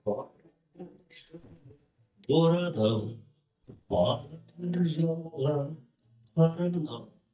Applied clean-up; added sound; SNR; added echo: neural mask model DeepFilterNet 3.